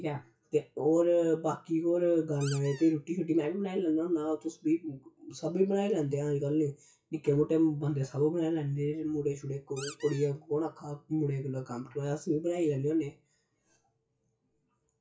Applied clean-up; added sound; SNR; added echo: classical method WPE with log-MMSE.